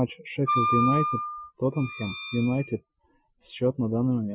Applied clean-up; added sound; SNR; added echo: classical method Wiener filter.